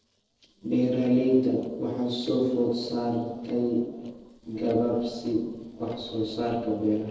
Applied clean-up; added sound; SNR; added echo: neural separator model SepFormer DNS4.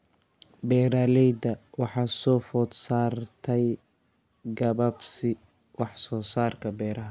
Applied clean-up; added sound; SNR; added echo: none; none; none; none.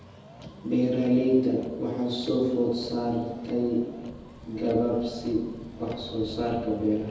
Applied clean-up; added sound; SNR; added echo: none; Motor vehicle (road); 17 dB; reverberation time 1.1 s.